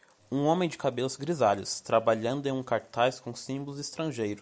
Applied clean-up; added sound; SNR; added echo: none; none; none; none.